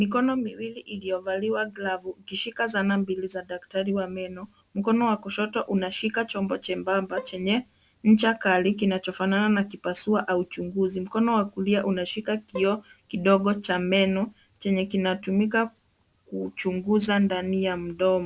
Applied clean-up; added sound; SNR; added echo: none; Bowed string instrument; 18 dB; none.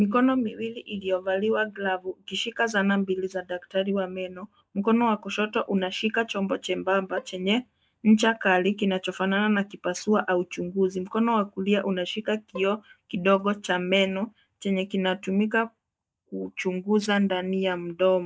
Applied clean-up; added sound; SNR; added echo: neural mask model DeepFilterNet 3.